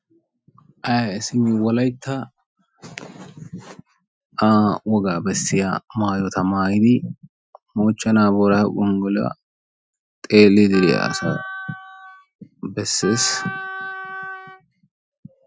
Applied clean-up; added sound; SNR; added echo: classical method Wiener filter.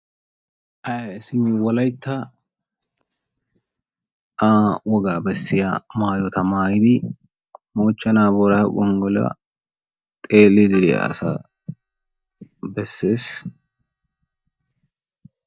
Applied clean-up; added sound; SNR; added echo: neural mask model DeepFilterNet 3.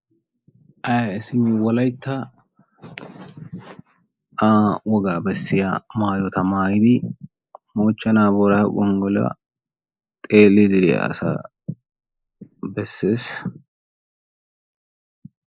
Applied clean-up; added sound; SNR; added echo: neural mask model Resemble Enhance denoiser.